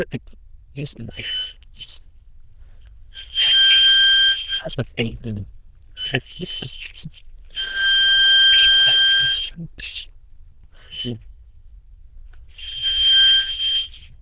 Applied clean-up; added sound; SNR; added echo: neural diffusion model UNIVERSE++.